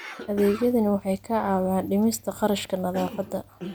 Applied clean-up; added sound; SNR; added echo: none; Cough; 16 dB; none.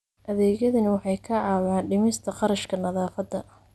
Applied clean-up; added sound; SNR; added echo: none; none; none; none.